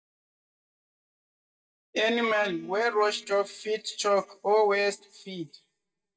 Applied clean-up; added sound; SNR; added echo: neural mask model DeepFilterNet 3.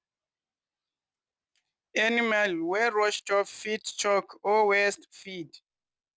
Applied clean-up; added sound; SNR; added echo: none; none; none; none.